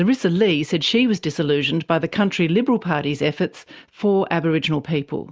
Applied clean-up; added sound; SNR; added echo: none; none; none; none.